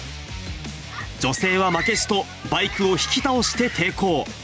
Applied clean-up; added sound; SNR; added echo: none; none; none; none.